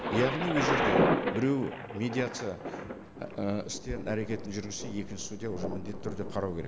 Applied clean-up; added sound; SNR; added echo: none; Thunder; -1 dB; none.